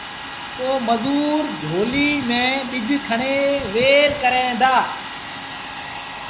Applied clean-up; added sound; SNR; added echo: none; Domestic sounds, home sounds; 11 dB; none.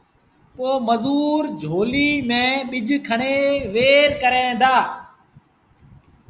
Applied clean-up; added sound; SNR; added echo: none; none; none; none.